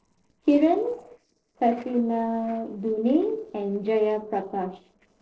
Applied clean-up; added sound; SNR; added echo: neural separator model SepFormer DNS4.